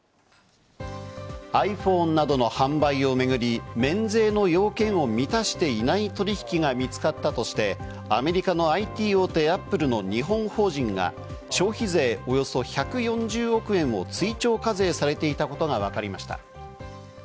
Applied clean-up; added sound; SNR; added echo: none; none; none; none.